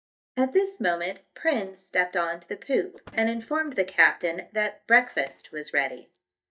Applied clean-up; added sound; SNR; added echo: neural mask model DeepFilterNet 3.